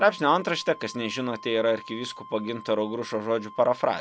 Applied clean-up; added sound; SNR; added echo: none; Wind instrument, woodwind instrument; 18 dB; none.